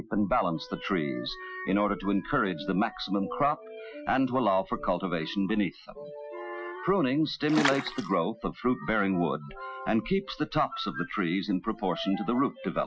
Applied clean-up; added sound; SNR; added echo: classical method Wiener filter.